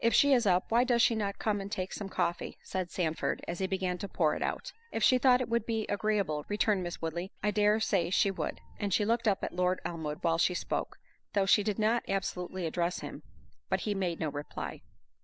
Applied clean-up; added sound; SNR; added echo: none; Meow; 20 dB; none.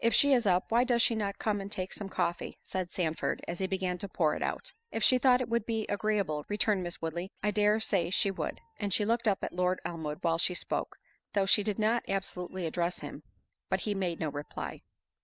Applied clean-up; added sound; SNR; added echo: neural mask model RNNoise.